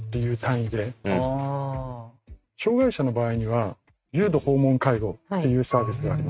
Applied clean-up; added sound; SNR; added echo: neural mask model RNNoise.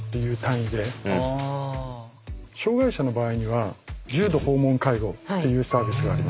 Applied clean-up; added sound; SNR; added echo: none; Marimba, xylophone / Wood; 13 dB; none.